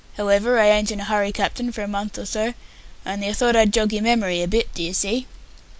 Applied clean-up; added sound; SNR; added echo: none; none; none; none.